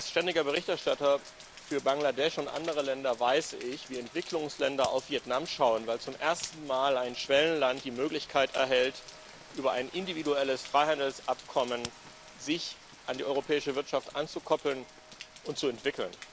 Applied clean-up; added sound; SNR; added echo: none; Crack + Rain; 18 dB; none.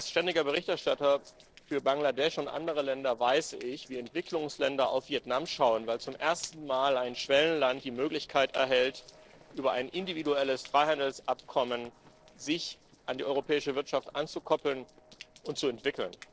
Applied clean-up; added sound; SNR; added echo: neural separator model SepFormer DNS4.